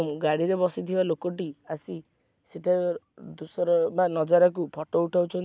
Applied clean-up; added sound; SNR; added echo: none; none; none; none.